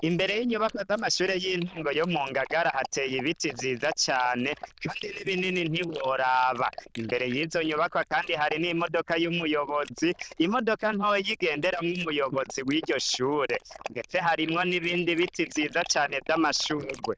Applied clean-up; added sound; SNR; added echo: neural diffusion model UNIVERSE++.